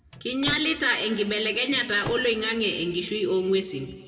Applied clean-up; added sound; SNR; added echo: none; Slam / Microwave oven; 13 dB; reverberation time 1.8 s.